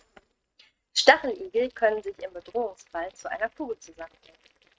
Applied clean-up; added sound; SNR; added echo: neural mask model RNNoise.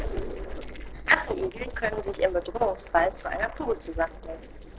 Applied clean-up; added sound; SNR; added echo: neural separator model SepFormer DNS4.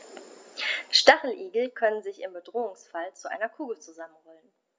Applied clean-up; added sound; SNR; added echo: none; none; none; none.